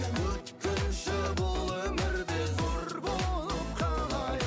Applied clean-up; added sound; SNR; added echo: none; none; none; none.